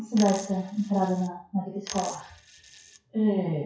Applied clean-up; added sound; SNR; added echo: classical method WPE with log-MMSE.